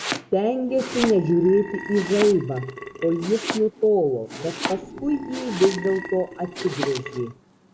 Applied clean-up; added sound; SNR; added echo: none; Domestic sounds, home sounds + Burping, eructation; 10 dB; none.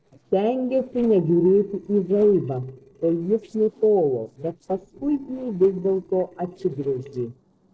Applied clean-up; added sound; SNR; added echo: neural separator model SepFormer DNS4.